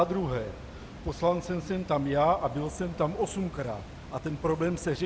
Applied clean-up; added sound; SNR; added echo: none; Water; 14 dB; none.